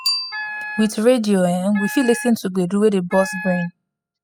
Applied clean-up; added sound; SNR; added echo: classical method spectral subtraction.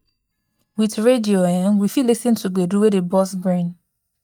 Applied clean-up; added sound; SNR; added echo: neural mask model DeepFilterNet 3.